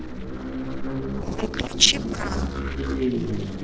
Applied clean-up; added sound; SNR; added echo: neural separator model SepFormer DNS4.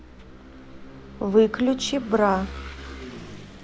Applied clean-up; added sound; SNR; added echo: none; Engine / Vehicle; 14 dB; none.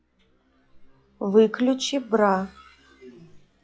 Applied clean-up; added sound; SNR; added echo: classical method log-MMSE.